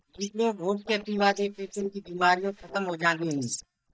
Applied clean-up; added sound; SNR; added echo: neural mask model DeepFilterNet 3.